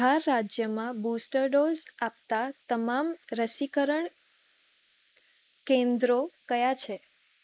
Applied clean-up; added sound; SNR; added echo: neural mask model Resemble Enhance denoiser.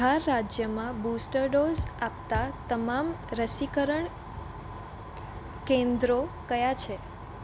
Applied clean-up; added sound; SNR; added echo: none; Bass drum; 7 dB; none.